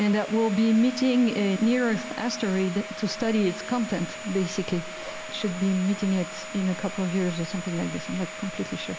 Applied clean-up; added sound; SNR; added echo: none; Domestic sounds, home sounds; 11 dB; none.